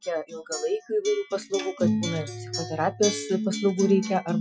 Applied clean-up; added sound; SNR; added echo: classical method Wiener filter.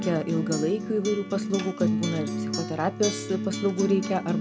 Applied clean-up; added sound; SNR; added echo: none; Acoustic guitar; 3 dB; none.